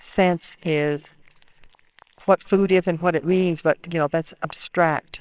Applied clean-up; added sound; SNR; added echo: neural separator model SepFormer WHAMR!.